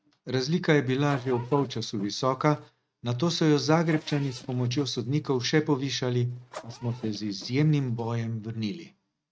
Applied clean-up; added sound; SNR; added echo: neural mask model RNNoise.